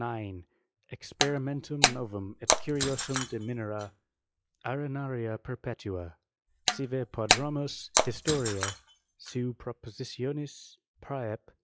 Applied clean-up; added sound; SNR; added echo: classical method log-MMSE.